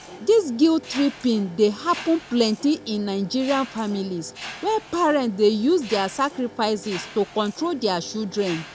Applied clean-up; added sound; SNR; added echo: none; Mechanisms; 17 dB; none.